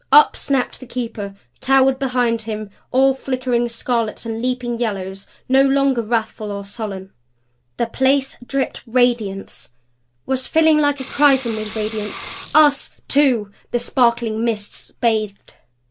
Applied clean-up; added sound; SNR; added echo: none; Sink (filling or washing) / Water; 12 dB; none.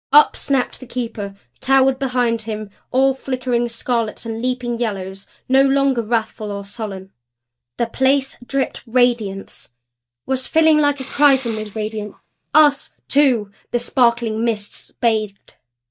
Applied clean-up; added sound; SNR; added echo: neural mask model DeepFilterNet 3.